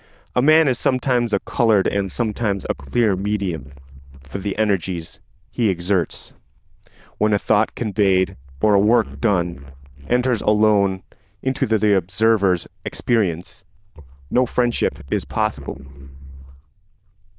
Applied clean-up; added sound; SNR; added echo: neural diffusion model UNIVERSE++.